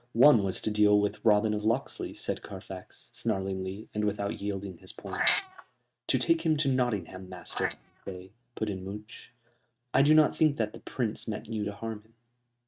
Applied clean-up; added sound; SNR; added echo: neural mask model RNNoise.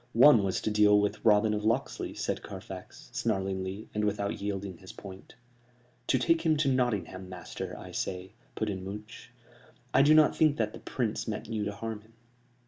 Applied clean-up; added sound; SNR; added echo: none; none; none; none.